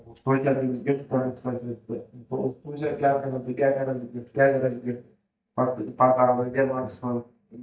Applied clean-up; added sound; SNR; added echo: neural mask model DeepFilterNet 3.